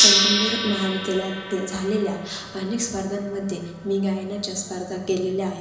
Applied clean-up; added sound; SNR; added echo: none; Gong; 0 dB; reverberation time 1.0 s.